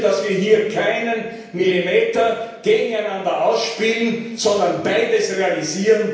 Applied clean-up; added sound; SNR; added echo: none; none; none; reverberation time 0.9 s.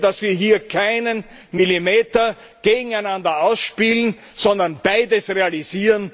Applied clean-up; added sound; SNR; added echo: none; none; none; none.